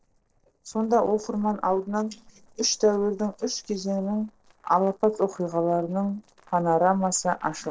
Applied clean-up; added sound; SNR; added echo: neural separator model SepFormer DNS4.